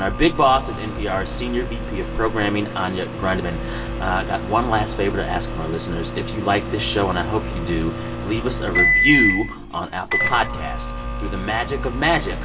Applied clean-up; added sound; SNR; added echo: none; Microwave oven; 4 dB; reverberation time 2.9 s.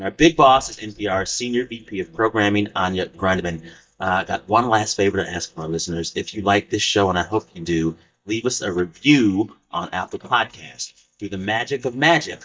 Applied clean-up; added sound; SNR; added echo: neural mask model DeepFilterNet 3.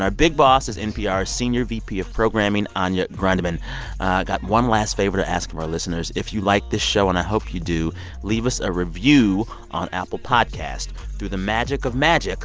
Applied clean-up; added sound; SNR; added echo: none; none; none; none.